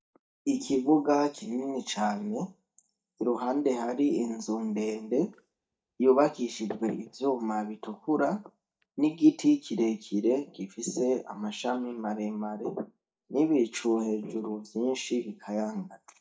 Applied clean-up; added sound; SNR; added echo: neural mask model DeepFilterNet 3.